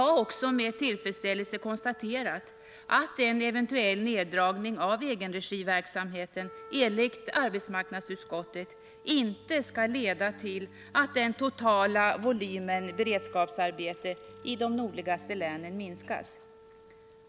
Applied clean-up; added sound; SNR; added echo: none; Wind instrument, woodwind instrument + Organ; 20 dB; none.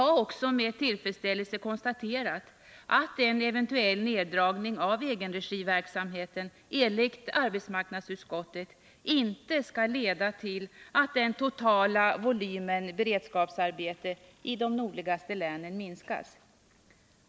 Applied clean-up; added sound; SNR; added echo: none; none; none; none.